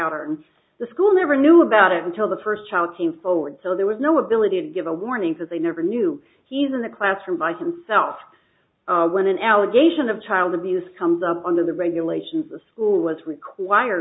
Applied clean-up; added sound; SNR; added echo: none; none; none; none.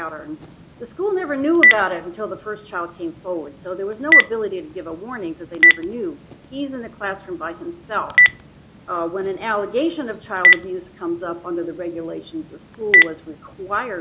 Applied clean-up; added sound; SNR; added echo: none; Telephone; -4 dB; none.